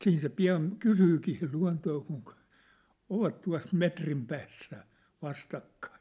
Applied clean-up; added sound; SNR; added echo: none; none; none; none.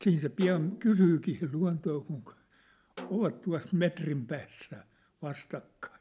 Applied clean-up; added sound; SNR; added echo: none; Snare drum; 20 dB; none.